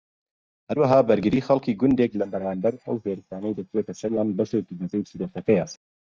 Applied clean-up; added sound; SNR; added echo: neural mask model DeepFilterNet 3.